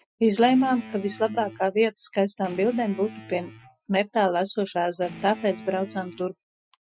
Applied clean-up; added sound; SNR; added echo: classical method Wiener filter.